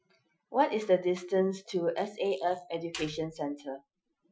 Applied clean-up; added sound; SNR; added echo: classical method Wiener filter.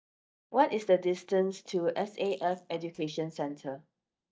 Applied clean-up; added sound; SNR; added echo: neural mask model DeepFilterNet 3.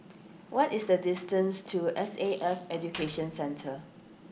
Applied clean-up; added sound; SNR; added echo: none; Fart + Slam; 20 dB; none.